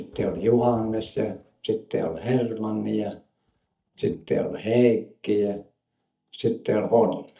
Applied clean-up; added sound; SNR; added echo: neural mask model DeepFilterNet 3.